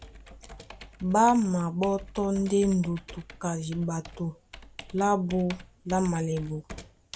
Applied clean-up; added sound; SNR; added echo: none; Computer keyboard; 18 dB; none.